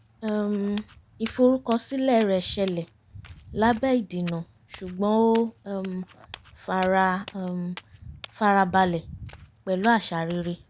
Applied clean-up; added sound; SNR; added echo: none; Walk, footsteps; 19 dB; none.